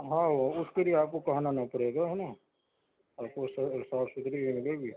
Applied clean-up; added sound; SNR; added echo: none; none; none; none.